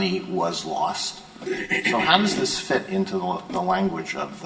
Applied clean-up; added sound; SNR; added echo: none; Animal; 18 dB; reverberation time 0.5 s.